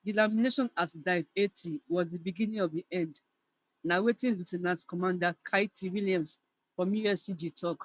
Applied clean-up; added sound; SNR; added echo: none; none; none; none.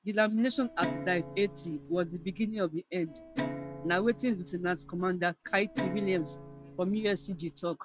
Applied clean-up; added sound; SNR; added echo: none; Guitar; 10 dB; none.